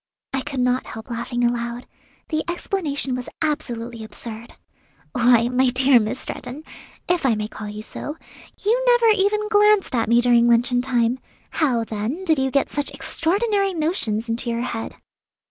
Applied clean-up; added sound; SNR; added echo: none; none; none; none.